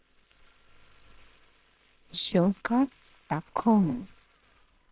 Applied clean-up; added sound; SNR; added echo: neural separator model SepFormer WHAMR!.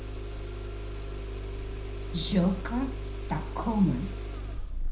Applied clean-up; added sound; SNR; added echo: none; Engine starting; 2 dB; reverberation time 0.5 s.